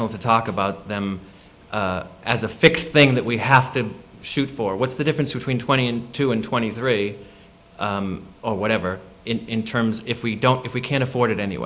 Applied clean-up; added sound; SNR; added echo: none; none; none; none.